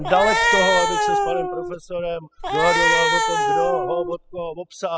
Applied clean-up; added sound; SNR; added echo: classical method spectral subtraction.